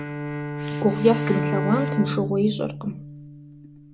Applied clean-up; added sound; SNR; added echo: none; Bowed string instrument; 4 dB; none.